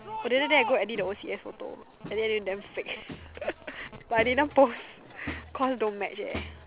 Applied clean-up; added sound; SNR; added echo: none; Crowd; 13 dB; none.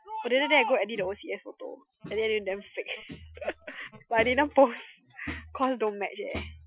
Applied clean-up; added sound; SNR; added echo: classical method Wiener filter.